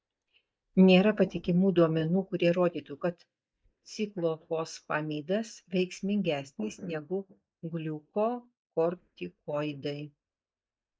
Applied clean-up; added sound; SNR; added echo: neural mask model DeepFilterNet 3.